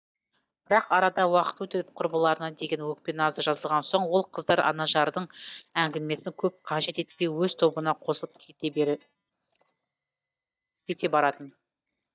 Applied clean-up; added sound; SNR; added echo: neural mask model DeepFilterNet 3.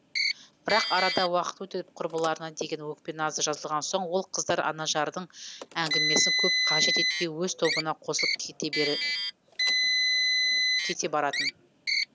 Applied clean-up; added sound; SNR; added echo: none; Car; -1 dB; none.